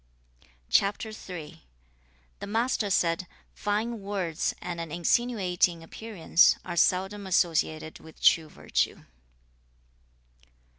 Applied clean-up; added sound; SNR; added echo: none; none; none; none.